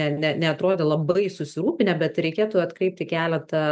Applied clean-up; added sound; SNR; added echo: none; none; none; none.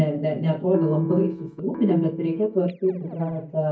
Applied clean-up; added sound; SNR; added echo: neural mask model DeepFilterNet 3.